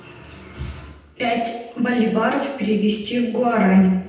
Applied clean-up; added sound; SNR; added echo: none; none; none; reverberation time 0.9 s.